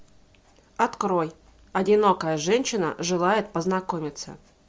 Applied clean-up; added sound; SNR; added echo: none; none; none; none.